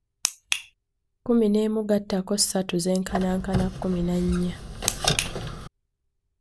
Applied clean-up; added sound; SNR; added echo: none; Squeak; 4 dB; none.